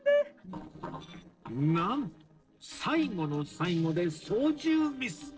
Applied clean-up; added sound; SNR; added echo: neural separator model SepFormer DNS4.